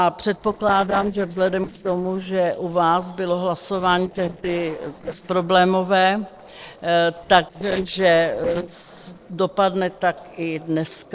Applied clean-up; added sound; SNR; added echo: neural separator model SepFormer DNS4.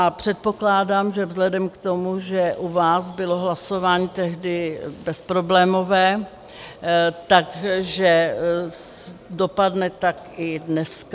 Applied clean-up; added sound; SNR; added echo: none; none; none; none.